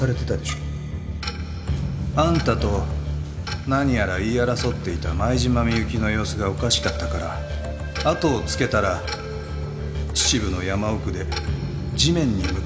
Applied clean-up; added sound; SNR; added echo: none; none; none; none.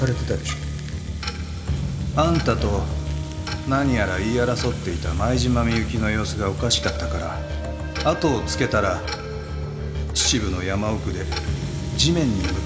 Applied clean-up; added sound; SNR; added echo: none; Rattle (instrument) + Wind instrument, woodwind instrument; 18 dB; none.